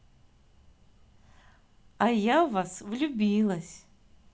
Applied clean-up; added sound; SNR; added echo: none; none; none; none.